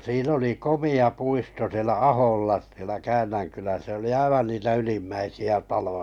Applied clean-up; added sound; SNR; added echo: none; none; none; none.